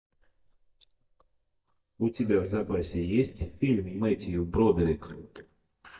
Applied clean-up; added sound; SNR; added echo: neural mask model DeepFilterNet 3.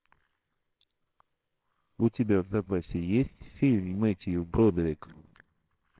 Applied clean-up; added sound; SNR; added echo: neural separator model SepFormer WHAMR!.